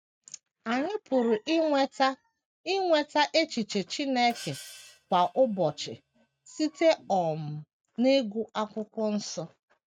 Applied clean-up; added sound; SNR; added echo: neural mask model RNNoise.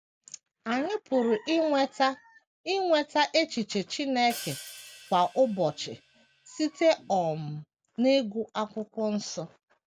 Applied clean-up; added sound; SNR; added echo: none; Hi-hat; 18 dB; none.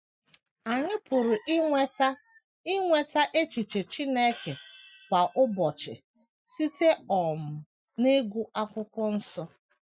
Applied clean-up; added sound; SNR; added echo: classical method Wiener filter.